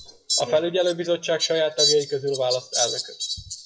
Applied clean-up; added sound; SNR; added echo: classical method WPE with log-MMSE.